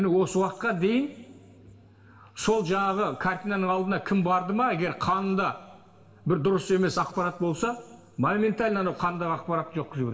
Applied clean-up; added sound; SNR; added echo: none; none; none; reverberation time 1.7 s.